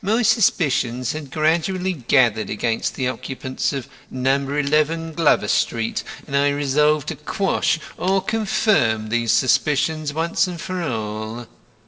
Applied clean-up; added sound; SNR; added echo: neural separator model SepFormer DNS4.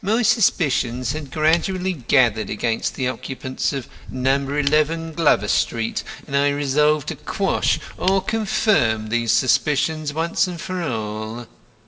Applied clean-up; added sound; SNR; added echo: none; Shatter / Crushing; 12 dB; reverberation time 1.2 s.